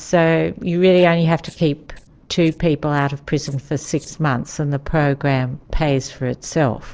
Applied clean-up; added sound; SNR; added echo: neural separator model SepFormer DNS4.